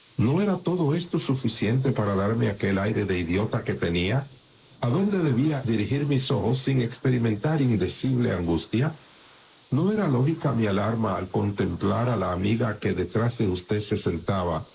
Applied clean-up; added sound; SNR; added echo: neural mask model Resemble Enhance denoiser.